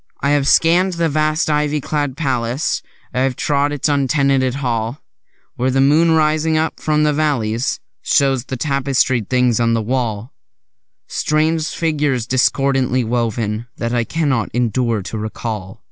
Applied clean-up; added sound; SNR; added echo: none; none; none; none.